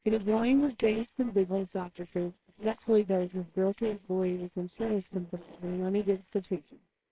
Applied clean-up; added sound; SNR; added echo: neural separator model SepFormer WHAMR!.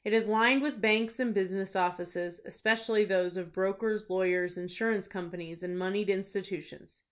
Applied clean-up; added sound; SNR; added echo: none; none; none; none.